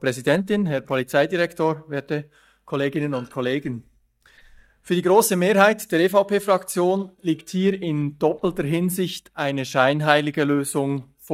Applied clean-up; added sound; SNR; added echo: neural mask model DeepFilterNet 3.